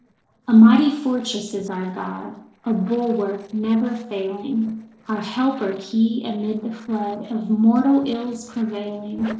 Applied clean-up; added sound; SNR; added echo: neural separator model SepFormer DNS4.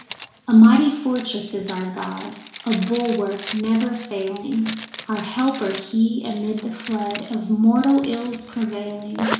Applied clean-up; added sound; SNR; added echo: none; Zipper (clothing); 12 dB; reverberation time 0.7 s.